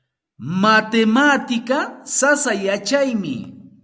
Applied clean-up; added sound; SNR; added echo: none; none; none; none.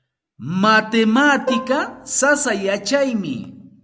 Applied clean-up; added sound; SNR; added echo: none; Plucked string instrument; 11 dB; none.